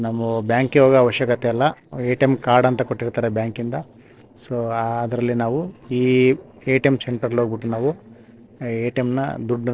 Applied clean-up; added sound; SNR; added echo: neural separator model SepFormer DNS4.